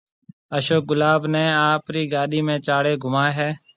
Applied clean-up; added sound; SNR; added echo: none; none; none; none.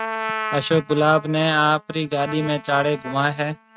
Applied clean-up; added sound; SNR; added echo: neural mask model RNNoise.